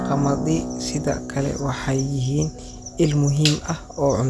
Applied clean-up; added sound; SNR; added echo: none; Acoustic guitar; 10 dB; none.